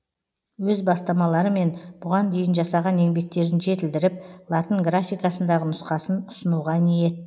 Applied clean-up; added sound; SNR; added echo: none; none; none; none.